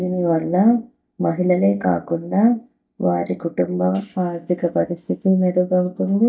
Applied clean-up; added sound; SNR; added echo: neural mask model DeepFilterNet 3.